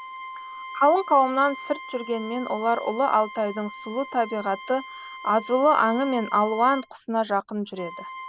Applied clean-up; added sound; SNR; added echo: none; Bowed string instrument; 14 dB; none.